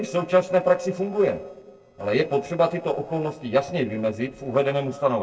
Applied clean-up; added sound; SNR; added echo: neural separator model SepFormer DNS4.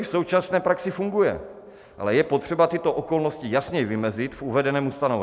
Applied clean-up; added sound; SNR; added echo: none; none; none; none.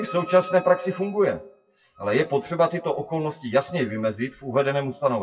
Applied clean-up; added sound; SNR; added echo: classical method WPE with log-MMSE.